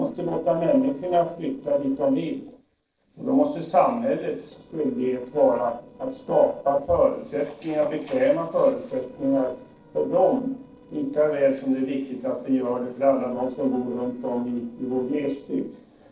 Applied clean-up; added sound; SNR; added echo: neural separator model SepFormer DNS4.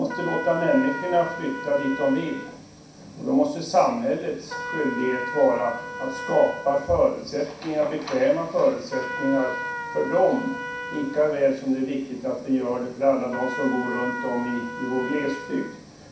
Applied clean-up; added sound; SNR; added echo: none; Trumpet; 10 dB; reverberation time 0.6 s.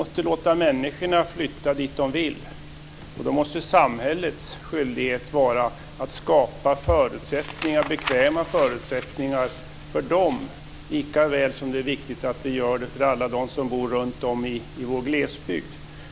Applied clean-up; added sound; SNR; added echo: none; none; none; none.